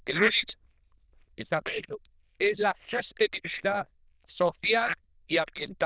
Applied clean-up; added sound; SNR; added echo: neural diffusion model UNIVERSE++.